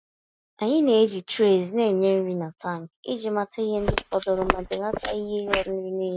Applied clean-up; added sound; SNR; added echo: neural mask model RNNoise.